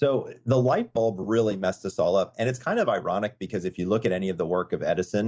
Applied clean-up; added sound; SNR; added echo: neural mask model DeepFilterNet 3.